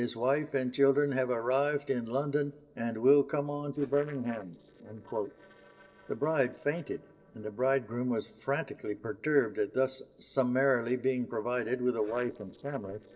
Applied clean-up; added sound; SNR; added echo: neural separator model SepFormer DNS4.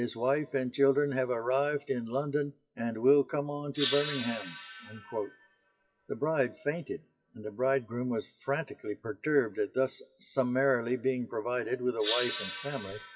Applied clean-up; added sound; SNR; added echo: classical method WPE with log-MMSE.